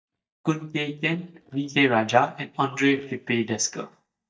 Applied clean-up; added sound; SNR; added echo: neural mask model DeepFilterNet 3.